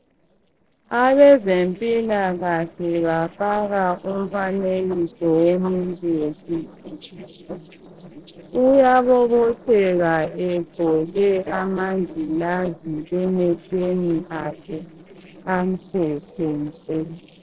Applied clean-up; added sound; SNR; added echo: neural separator model SepFormer DNS4.